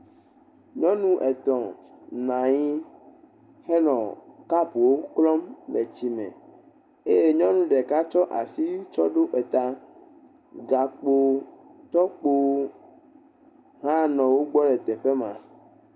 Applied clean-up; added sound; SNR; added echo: none; none; none; none.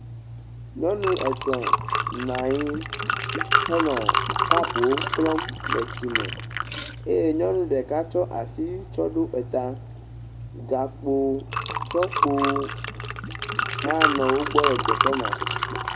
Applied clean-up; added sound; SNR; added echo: none; Liquid; 1 dB; none.